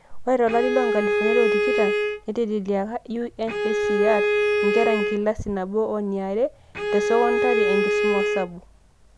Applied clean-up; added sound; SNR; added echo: none; Bowed string instrument; -2 dB; none.